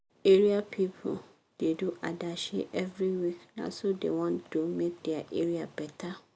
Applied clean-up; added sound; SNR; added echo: none; none; none; none.